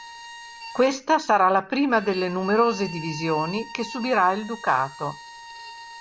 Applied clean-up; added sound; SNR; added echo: none; Bowed string instrument; 16 dB; none.